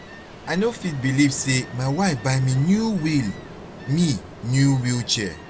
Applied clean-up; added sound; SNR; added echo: none; Ocean; 16 dB; none.